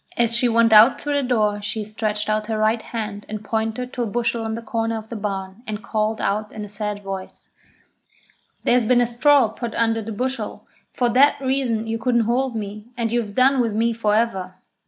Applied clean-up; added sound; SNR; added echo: none; none; none; none.